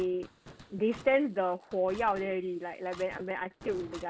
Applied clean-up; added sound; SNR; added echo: none; Clock + Fireworks; 20 dB; none.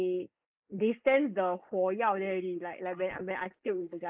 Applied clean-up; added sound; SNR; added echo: neural mask model Resemble Enhance denoiser.